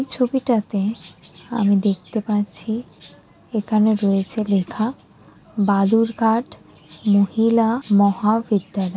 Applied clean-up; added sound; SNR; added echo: none; none; none; none.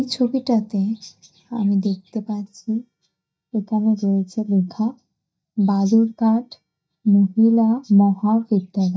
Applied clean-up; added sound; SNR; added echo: neural mask model DeepFilterNet 3.